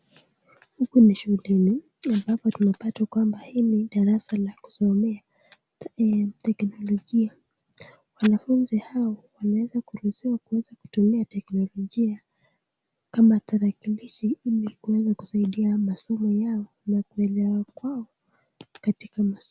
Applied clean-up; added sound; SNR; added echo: none; none; none; none.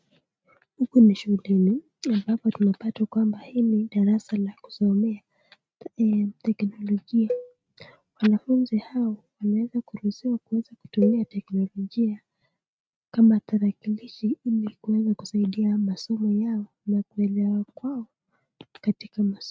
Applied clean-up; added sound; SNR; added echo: neural mask model RNNoise.